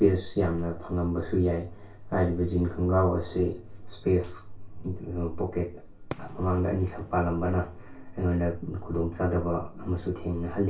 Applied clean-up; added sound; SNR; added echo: none; Fireworks; 19 dB; reverberation time 0.3 s.